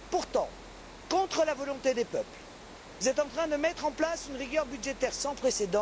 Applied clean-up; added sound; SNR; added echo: none; Water; 16 dB; none.